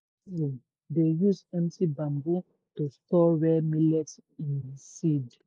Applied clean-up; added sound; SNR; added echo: neural mask model Resemble Enhance denoiser.